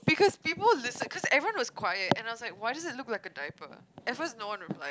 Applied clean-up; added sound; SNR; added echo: none; none; none; none.